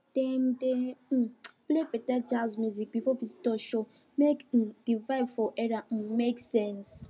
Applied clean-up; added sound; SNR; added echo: none; none; none; none.